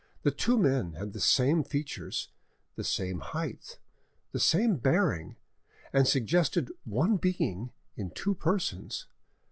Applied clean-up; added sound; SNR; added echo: none; none; none; none.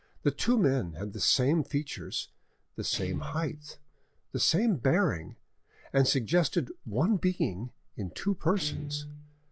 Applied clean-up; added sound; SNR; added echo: none; Guitar; 17 dB; none.